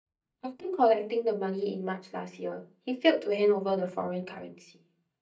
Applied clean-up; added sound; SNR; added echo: neural mask model DeepFilterNet 3.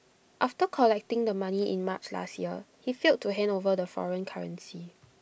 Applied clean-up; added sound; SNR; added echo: none; none; none; none.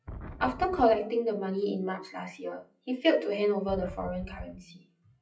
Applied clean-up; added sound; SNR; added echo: classical method WPE with log-MMSE.